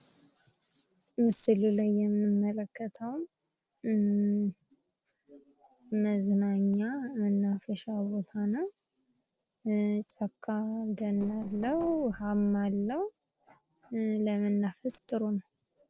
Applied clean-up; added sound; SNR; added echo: neural separator model SepFormer DNS4.